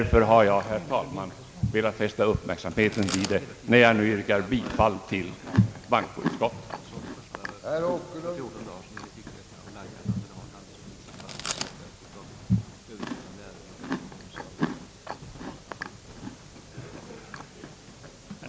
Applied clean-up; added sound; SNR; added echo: none; Chewing, mastication; 12 dB; none.